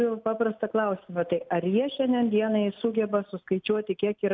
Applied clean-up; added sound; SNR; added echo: none; none; none; none.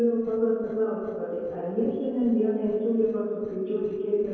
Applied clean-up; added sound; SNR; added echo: neural separator model SepFormer DNS4.